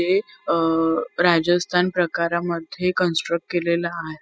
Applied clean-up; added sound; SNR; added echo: classical method spectral subtraction.